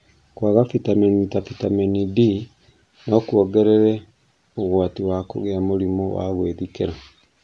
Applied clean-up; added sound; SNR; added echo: none; none; none; none.